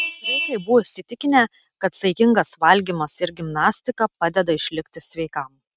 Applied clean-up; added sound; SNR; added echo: neural mask model RNNoise.